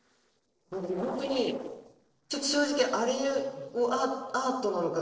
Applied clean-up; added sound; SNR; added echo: neural separator model SepFormer DNS4.